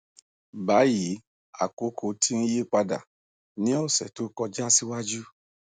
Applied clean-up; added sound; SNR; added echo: none; none; none; none.